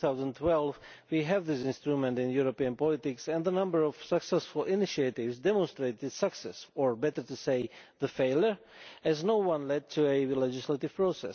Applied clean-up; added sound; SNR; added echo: none; none; none; none.